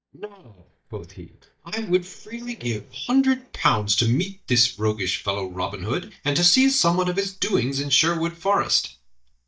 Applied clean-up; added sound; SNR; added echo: neural mask model DeepFilterNet 3.